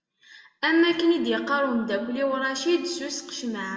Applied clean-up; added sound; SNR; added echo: none; none; none; reverberation time 1.2 s.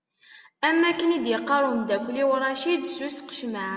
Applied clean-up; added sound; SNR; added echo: none; none; none; none.